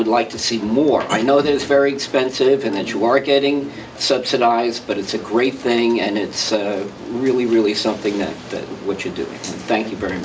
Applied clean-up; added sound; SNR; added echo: none; none; none; none.